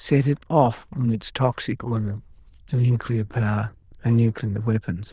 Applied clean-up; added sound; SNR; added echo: neural diffusion model UNIVERSE++.